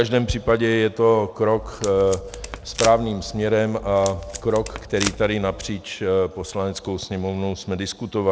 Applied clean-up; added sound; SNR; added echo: none; Packing tape, duct tape; 11 dB; none.